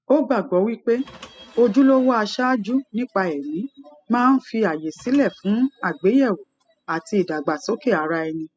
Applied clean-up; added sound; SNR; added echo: classical method spectral subtraction.